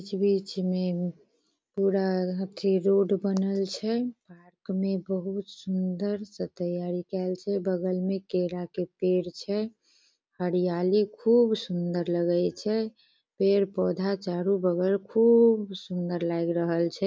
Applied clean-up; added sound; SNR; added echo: none; none; none; none.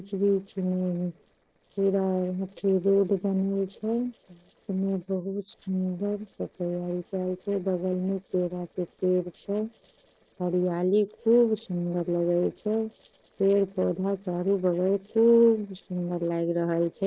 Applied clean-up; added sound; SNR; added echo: neural separator model SepFormer DNS4.